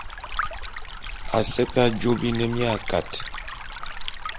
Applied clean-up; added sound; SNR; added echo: none; Stream; 4 dB; none.